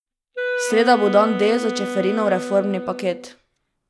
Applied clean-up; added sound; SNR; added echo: none; Wind instrument, woodwind instrument; 7 dB; none.